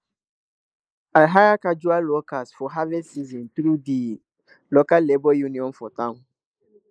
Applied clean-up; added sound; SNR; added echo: neural mask model Resemble Enhance denoiser.